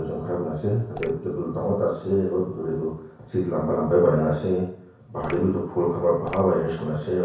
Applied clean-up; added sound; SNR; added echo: none; Drip / Water; 15 dB; reverberation time 0.6 s.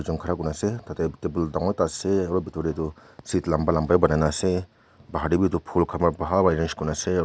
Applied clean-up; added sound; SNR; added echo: none; none; none; none.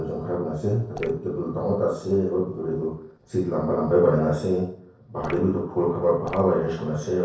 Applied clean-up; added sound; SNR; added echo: neural separator model SepFormer DNS4.